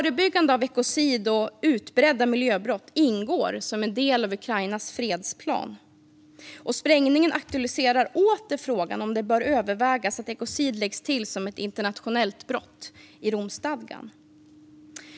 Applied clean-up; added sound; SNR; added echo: none; none; none; none.